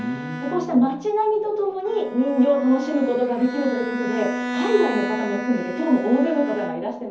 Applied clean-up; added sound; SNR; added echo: none; Bowed string instrument; 8 dB; reverberation time 0.5 s.